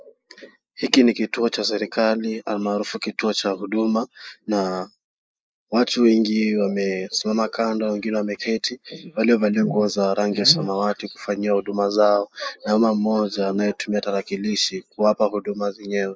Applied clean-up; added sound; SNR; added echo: neural mask model Resemble Enhance denoiser.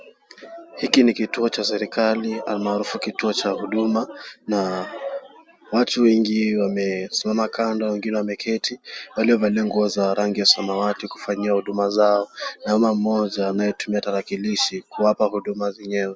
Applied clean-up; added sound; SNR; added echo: none; none; none; none.